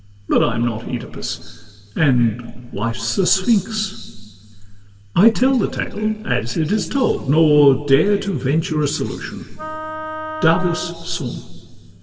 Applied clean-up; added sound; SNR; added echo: none; Wind instrument, woodwind instrument; 10 dB; reverberation time 1.8 s.